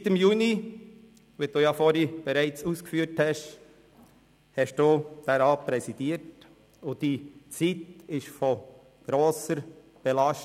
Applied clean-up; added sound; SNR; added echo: none; none; none; none.